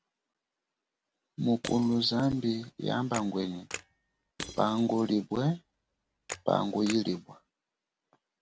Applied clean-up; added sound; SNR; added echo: none; Shatter / Crushing + Camera; 15 dB; none.